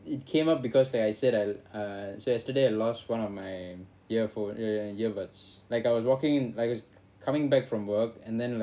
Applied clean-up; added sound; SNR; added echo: none; none; none; none.